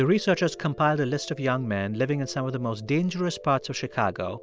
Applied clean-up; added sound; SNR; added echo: none; none; none; none.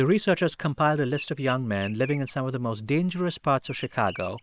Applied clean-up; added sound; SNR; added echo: neural mask model Resemble Enhance denoiser.